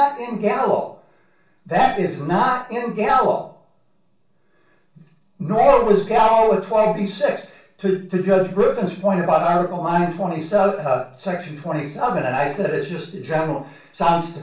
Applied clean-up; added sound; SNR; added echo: none; none; none; reverberation time 0.4 s.